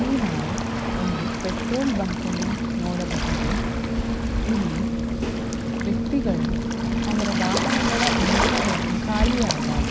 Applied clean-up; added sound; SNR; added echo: none; Waves, surf; -4 dB; none.